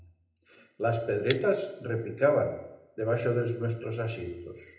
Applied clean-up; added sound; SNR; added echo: none; Shatter; 16 dB; reverberation time 0.8 s.